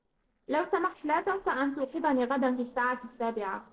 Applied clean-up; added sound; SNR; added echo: neural separator model SepFormer DNS4.